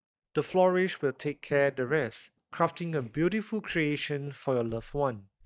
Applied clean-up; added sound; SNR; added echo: neural mask model DeepFilterNet 3.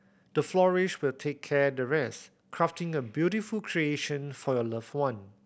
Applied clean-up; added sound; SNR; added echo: none; none; none; none.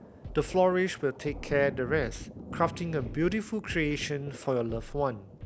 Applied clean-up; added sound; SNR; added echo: none; Scratching (performance technique) + Thunder; 12 dB; none.